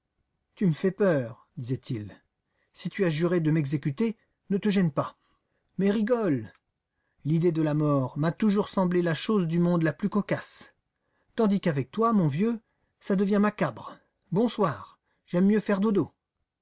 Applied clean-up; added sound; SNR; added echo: none; none; none; none.